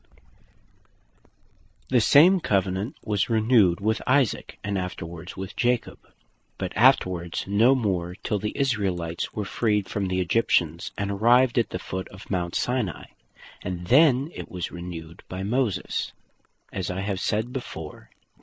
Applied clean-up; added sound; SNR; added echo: neural mask model Resemble Enhance denoiser.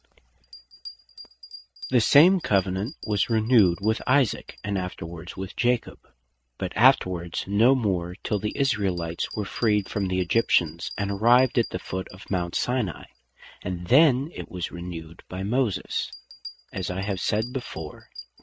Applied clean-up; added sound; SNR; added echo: neural mask model RNNoise.